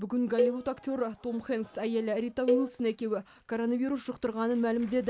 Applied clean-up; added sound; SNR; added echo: none; Cowbell; 4 dB; none.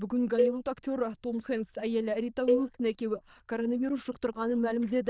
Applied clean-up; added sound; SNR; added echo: neural diffusion model UNIVERSE++.